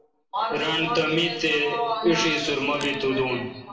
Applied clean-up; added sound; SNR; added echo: none; Crushing; 18 dB; reverberation time 0.9 s.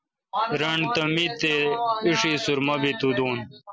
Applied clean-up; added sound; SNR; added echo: none; none; none; none.